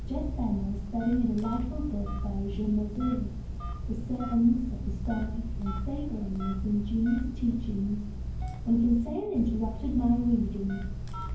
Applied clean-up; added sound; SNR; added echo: none; Telephone; 4 dB; reverberation time 0.9 s.